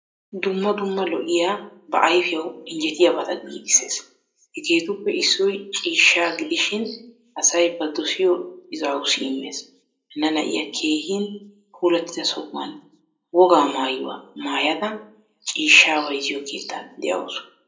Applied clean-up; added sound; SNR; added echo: none; none; none; reverberation time 0.4 s.